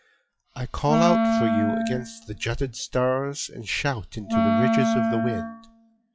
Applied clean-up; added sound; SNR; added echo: classical method log-MMSE.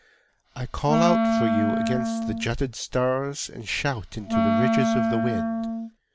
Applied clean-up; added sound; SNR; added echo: none; Wind instrument, woodwind instrument; -4 dB; none.